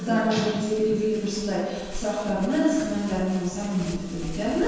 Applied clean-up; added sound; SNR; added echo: none; Crumpling, crinkling; 14 dB; reverberation time 1.2 s.